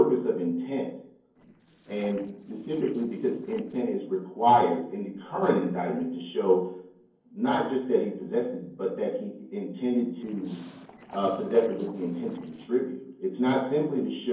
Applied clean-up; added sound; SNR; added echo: neural separator model SepFormer DNS4.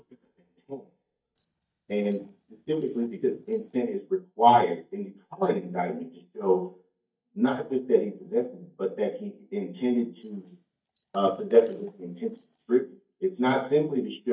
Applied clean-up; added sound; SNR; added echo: neural mask model DeepFilterNet 3.